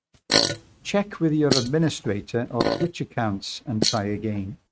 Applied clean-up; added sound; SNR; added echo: neural mask model RNNoise.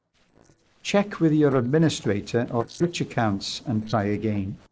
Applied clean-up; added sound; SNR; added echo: neural separator model SepFormer DNS4.